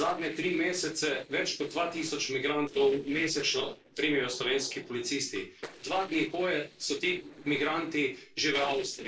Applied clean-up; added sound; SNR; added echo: neural separator model SepFormer DNS4.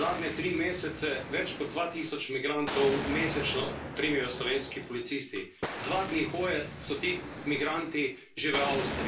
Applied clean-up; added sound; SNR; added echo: none; Explosion; 7 dB; reverberation time 0.2 s.